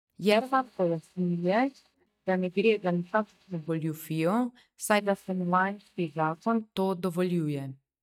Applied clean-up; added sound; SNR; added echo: neural mask model DeepFilterNet 3.